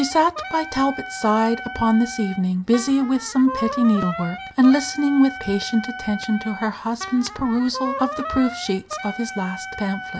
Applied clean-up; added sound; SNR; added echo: none; Wind instrument, woodwind instrument; 11 dB; none.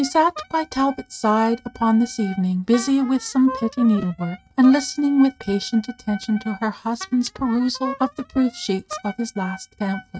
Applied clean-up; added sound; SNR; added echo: neural mask model RNNoise.